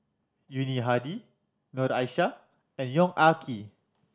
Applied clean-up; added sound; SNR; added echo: none; none; none; none.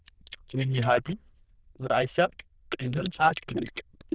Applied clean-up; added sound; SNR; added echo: neural diffusion model UNIVERSE++.